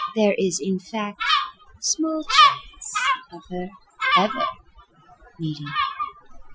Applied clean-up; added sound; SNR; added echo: classical method Wiener filter.